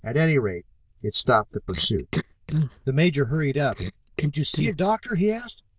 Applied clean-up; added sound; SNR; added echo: neural diffusion model UNIVERSE++.